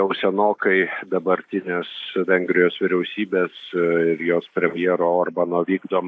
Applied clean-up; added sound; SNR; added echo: neural mask model Resemble Enhance denoiser.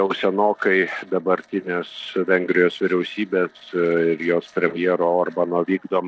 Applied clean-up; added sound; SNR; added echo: neural separator model SepFormer DNS4.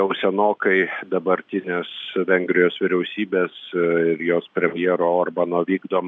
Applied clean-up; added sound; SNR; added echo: none; none; none; none.